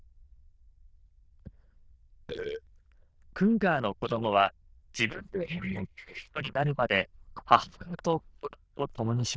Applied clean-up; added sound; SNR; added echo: neural diffusion model UNIVERSE++.